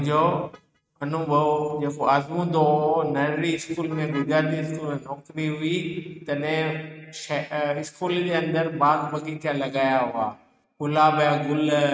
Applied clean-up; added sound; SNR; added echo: neural mask model RNNoise.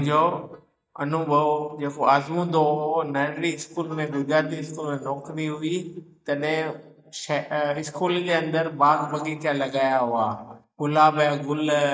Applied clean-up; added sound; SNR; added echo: neural mask model DeepFilterNet 3.